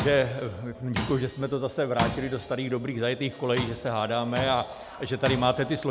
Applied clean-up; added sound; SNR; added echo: none; Tools; 9 dB; none.